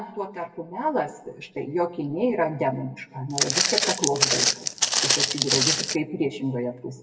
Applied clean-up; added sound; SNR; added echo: none; Walk, footsteps; -5 dB; reverberation time 0.6 s.